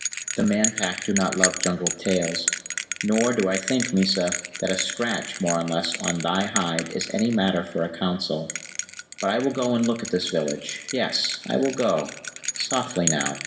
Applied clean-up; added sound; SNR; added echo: none; Bell; 6 dB; reverberation time 1.8 s.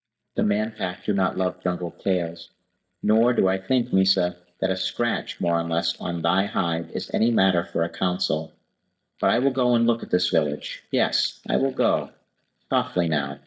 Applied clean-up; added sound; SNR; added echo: neural mask model DeepFilterNet 3.